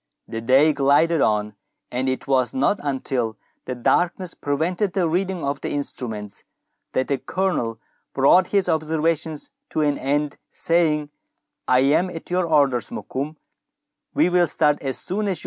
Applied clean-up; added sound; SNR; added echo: none; none; none; none.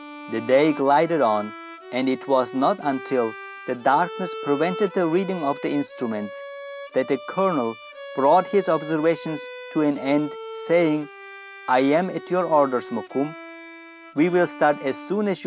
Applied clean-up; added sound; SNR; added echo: none; Bowed string instrument; 14 dB; none.